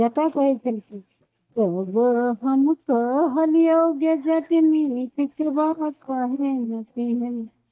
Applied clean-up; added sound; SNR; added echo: neural mask model DeepFilterNet 3.